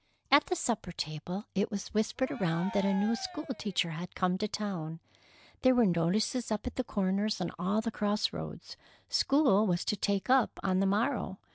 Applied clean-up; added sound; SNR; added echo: none; Cheering; 14 dB; none.